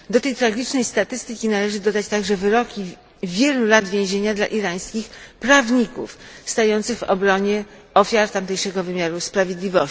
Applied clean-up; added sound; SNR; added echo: none; none; none; none.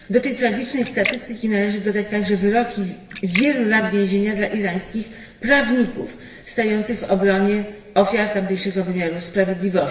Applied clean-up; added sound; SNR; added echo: none; Splash, splatter; 13 dB; reverberation time 1.0 s.